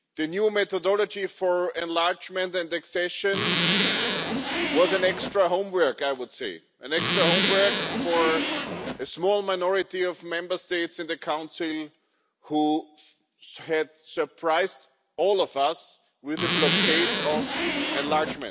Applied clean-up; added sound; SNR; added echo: none; Zipper (clothing); -3 dB; none.